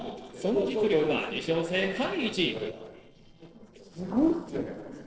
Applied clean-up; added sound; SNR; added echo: neural separator model SepFormer DNS4.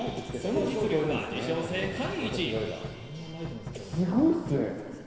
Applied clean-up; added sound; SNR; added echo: none; Knock; 12 dB; reverberation time 2.2 s.